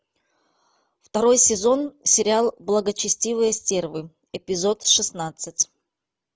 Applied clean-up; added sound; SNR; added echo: none; none; none; none.